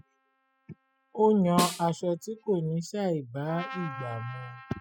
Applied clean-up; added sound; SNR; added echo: classical method spectral subtraction.